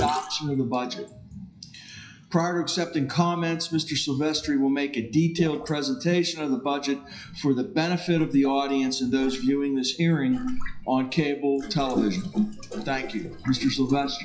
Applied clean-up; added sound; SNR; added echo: classical method WPE with log-MMSE.